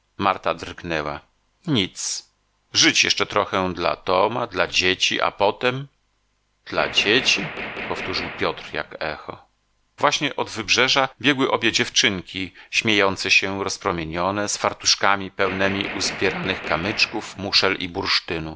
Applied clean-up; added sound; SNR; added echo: none; Gunshot, gunfire; 10 dB; none.